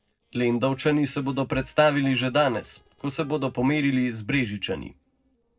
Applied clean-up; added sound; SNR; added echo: neural separator model SepFormer DNS4.